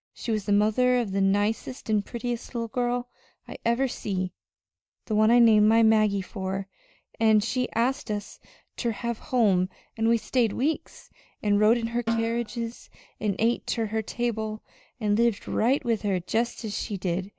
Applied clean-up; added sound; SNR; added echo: neural mask model DeepFilterNet 3.